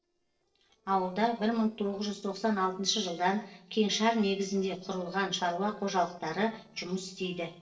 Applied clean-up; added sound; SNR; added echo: neural separator model SepFormer DNS4.